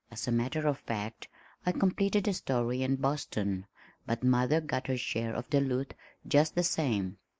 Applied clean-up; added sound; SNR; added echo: neural mask model Resemble Enhance denoiser.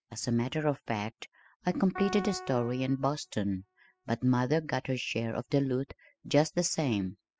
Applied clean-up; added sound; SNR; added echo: classical method spectral subtraction.